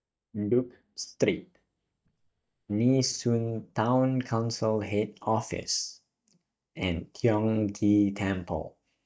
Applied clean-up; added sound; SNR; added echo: neural mask model DeepFilterNet 3.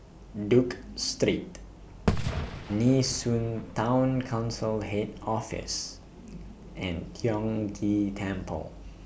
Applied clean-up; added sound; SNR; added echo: none; Fireworks; 6 dB; none.